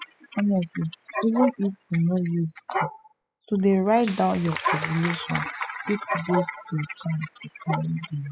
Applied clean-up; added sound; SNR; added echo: classical method spectral subtraction.